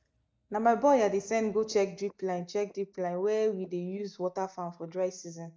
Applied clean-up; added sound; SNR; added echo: neural mask model DeepFilterNet 3.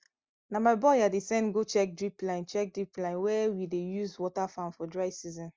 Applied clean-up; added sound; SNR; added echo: none; none; none; none.